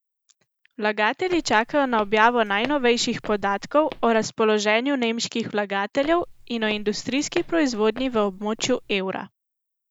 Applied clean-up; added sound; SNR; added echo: none; Walk, footsteps; 16 dB; none.